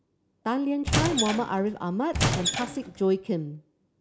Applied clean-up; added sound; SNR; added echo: none; Squeak / Wood; 0 dB; none.